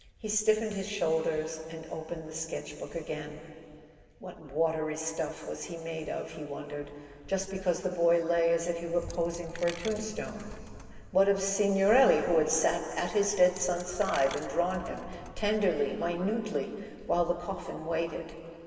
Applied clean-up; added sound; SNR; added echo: none; Coin (dropping); 16 dB; reverberation time 2.5 s.